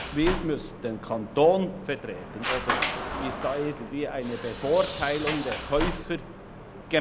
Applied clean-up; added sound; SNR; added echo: none; Sliding door; 5 dB; none.